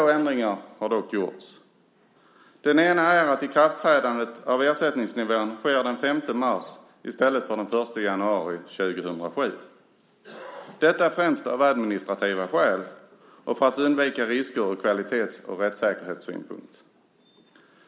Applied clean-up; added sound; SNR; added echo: none; none; none; none.